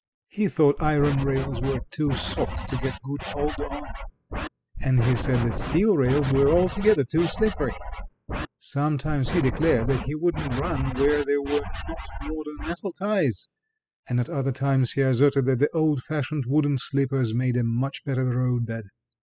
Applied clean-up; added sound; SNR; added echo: classical method spectral subtraction.